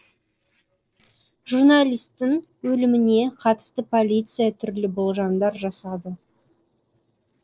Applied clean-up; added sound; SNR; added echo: neural separator model SepFormer DNS4.